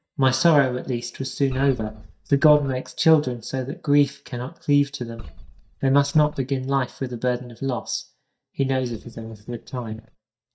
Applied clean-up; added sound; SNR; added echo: neural mask model DeepFilterNet 3.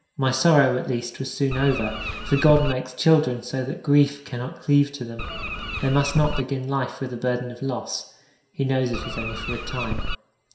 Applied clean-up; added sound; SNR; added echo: none; Bird; 5 dB; reverberation time 0.7 s.